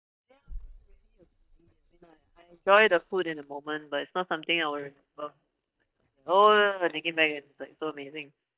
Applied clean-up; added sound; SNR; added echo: neural mask model DeepFilterNet 3.